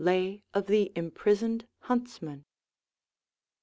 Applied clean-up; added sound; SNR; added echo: none; none; none; none.